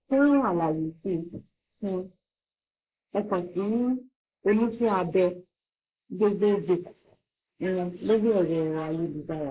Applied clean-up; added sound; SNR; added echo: neural mask model Resemble Enhance denoiser.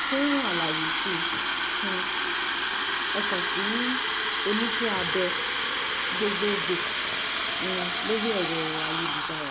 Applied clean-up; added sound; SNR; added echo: none; Fill (with liquid) / Water tap, faucet; -5 dB; none.